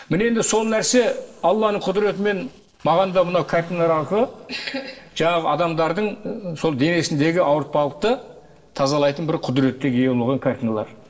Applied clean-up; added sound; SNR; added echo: neural separator model SepFormer DNS4.